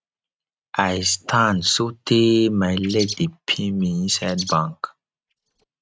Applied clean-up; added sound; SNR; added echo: neural mask model RNNoise.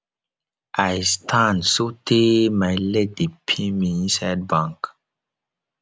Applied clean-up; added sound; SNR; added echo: none; none; none; none.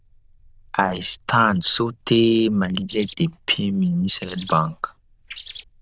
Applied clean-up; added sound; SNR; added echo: neural diffusion model UNIVERSE++.